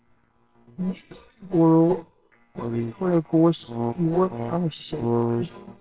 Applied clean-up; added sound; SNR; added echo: neural separator model SepFormer WHAMR!.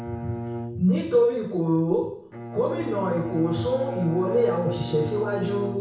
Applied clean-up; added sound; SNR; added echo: none; Bowed string instrument; 10 dB; reverberation time 0.6 s.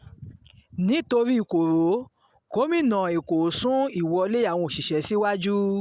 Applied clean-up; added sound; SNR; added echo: none; none; none; none.